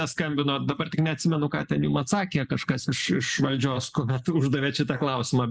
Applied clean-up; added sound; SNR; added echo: neural mask model Resemble Enhance denoiser.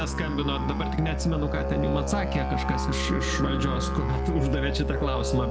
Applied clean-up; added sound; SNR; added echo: none; Musical instrument; -1 dB; none.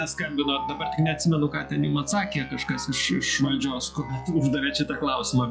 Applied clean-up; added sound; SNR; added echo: classical method log-MMSE.